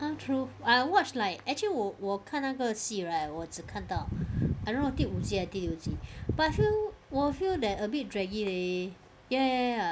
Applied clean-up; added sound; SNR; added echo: none; none; none; none.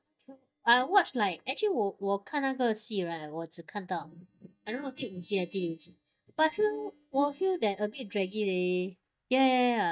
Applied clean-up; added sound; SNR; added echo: neural mask model DeepFilterNet 3.